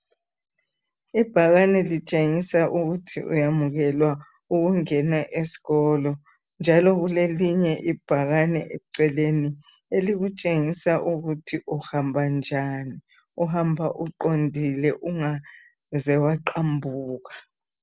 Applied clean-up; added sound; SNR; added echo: none; none; none; none.